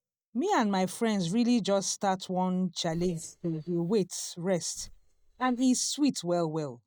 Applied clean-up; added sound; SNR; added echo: neural mask model DeepFilterNet 3.